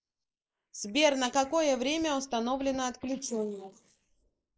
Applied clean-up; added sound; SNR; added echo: neural mask model Resemble Enhance denoiser.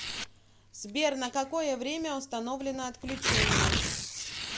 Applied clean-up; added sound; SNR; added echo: none; Tearing; -1 dB; none.